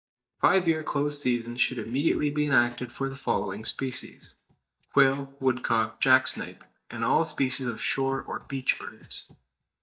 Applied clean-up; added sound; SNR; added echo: neural mask model DeepFilterNet 3.